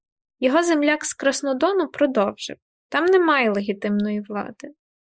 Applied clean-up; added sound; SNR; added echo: neural mask model Resemble Enhance denoiser.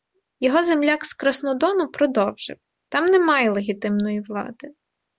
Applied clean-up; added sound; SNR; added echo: none; none; none; none.